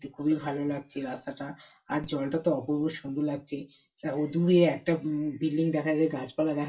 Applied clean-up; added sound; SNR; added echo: none; none; none; reverberation time 0.2 s.